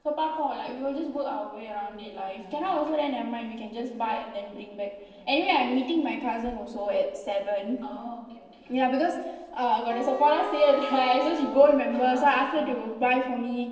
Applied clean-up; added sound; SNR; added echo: neural separator model SepFormer DNS4.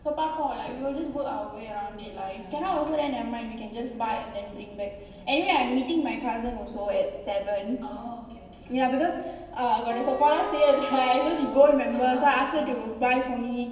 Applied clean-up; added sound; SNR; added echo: none; Wind instrument, woodwind instrument; 11 dB; reverberation time 1.2 s.